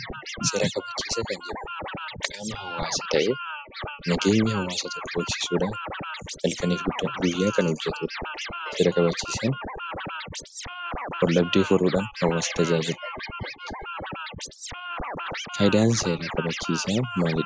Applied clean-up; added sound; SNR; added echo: classical method spectral subtraction.